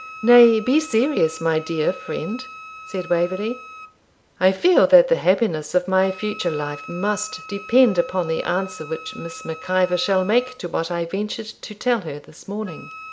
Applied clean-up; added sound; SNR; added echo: none; Wind instrument, woodwind instrument; 18 dB; none.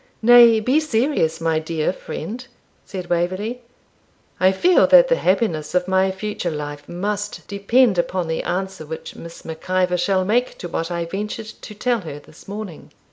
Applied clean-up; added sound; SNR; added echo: none; none; none; none.